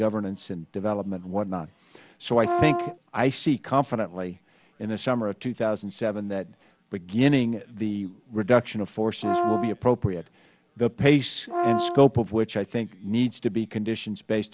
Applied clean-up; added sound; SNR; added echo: none; Brass instrument; 3 dB; none.